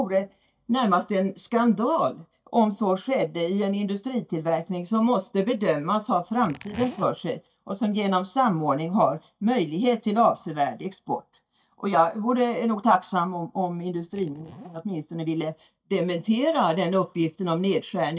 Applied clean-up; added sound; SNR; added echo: neural mask model DeepFilterNet 3.